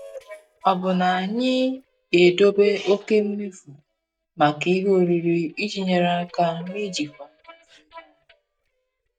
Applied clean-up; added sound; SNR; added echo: neural mask model DeepFilterNet 3.